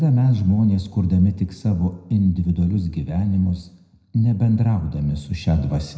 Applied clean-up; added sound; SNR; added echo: none; none; none; reverberation time 0.8 s.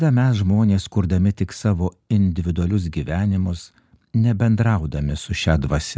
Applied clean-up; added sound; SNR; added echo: none; none; none; none.